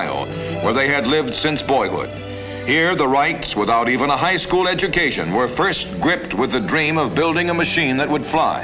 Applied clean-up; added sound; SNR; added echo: none; none; none; none.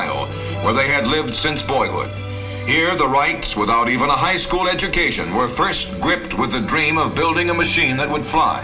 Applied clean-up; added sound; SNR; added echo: none; none; none; reverberation time 0.2 s.